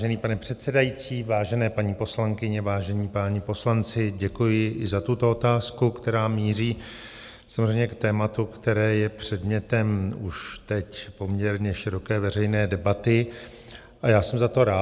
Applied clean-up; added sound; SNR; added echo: none; none; none; none.